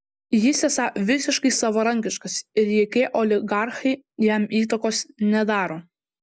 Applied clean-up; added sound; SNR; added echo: none; none; none; none.